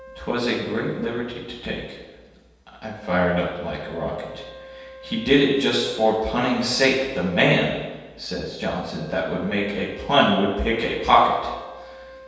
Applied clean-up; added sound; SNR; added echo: none; Wind instrument, woodwind instrument; 20 dB; reverberation time 1.2 s.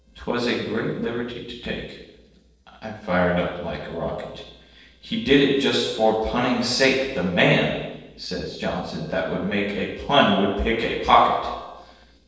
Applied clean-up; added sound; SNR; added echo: neural separator model SepFormer DNS4.